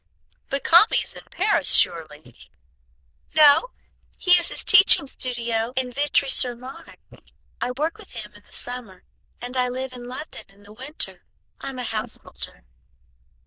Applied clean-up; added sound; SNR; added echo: neural diffusion model UNIVERSE++.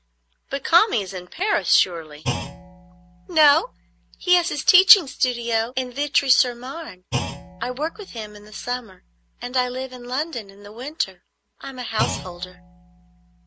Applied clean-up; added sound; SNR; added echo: none; Thump, thud; 11 dB; none.